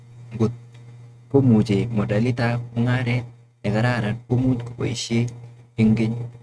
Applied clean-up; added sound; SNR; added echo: neural mask model RNNoise.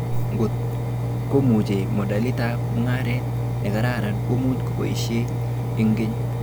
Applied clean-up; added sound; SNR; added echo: none; Engine; -1 dB; none.